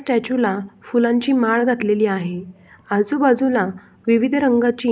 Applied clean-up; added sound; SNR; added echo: none; none; none; none.